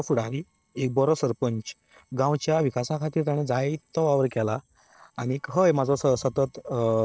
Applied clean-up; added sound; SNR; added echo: neural separator model SepFormer DNS4.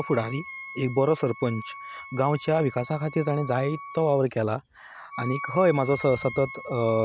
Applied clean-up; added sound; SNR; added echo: none; Wind instrument, woodwind instrument; 14 dB; none.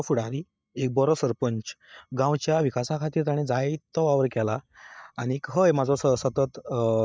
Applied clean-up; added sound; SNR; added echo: neural mask model DeepFilterNet 3.